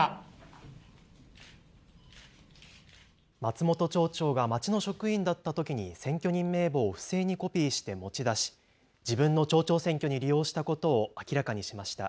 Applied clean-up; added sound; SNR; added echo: none; none; none; none.